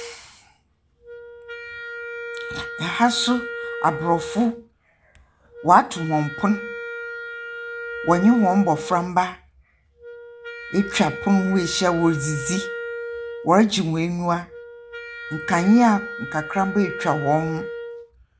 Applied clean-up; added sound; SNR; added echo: none; Wind instrument, woodwind instrument; 11 dB; none.